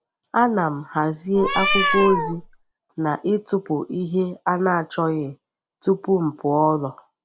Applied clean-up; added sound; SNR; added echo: none; Meow; 0 dB; none.